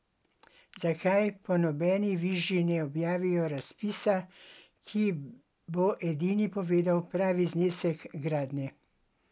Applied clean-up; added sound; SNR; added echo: none; none; none; none.